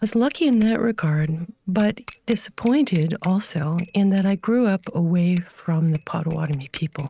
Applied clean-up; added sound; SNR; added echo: neural mask model RNNoise.